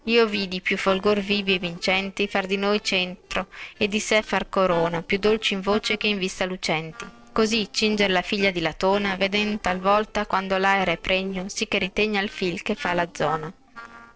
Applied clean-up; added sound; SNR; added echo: neural separator model SepFormer DNS4.